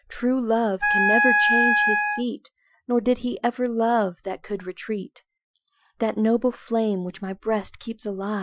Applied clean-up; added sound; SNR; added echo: classical method Wiener filter.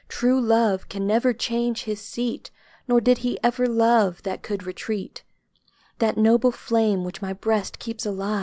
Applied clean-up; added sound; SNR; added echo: none; none; none; none.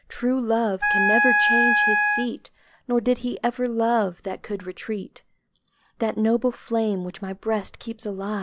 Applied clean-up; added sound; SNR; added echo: none; Wind instrument, woodwind instrument; -4 dB; none.